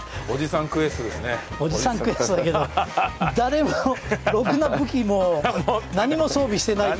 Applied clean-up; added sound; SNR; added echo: none; none; none; none.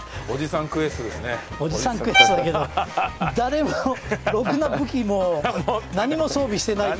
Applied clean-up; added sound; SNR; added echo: none; Bowed string instrument; 1 dB; none.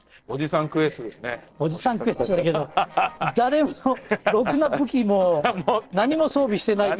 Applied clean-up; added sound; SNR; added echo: neural separator model SepFormer DNS4.